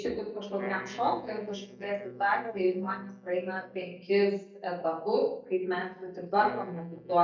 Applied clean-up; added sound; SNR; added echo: neural mask model DeepFilterNet 3.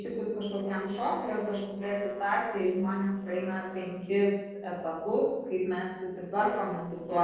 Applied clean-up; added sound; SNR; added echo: neural separator model SepFormer DNS4.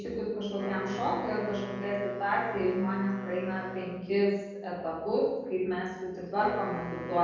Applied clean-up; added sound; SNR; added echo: none; Wind instrument, woodwind instrument; 13 dB; reverberation time 1.3 s.